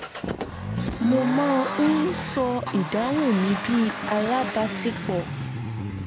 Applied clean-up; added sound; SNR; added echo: none; Accelerating, revving, vroom; 5 dB; none.